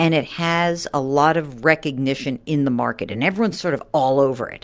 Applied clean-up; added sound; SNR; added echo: none; none; none; none.